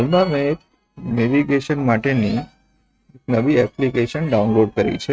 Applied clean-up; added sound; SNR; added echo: neural mask model RNNoise.